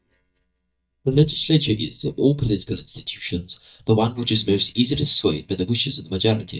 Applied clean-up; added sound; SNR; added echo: neural mask model DeepFilterNet 3.